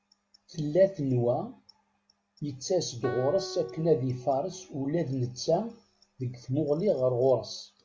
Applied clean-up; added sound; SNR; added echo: none; Guitar; 15 dB; none.